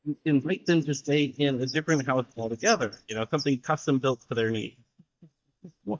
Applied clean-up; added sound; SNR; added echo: neural mask model DeepFilterNet 3.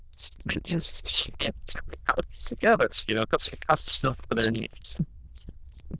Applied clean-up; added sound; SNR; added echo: neural diffusion model UNIVERSE++.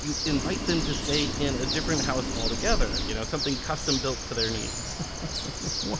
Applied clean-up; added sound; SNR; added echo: none; Boiling + Bird; -1 dB; none.